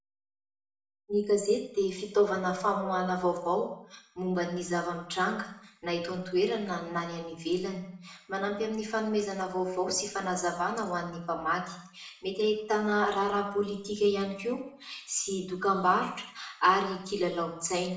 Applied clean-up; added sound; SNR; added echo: none; none; none; reverberation time 0.6 s.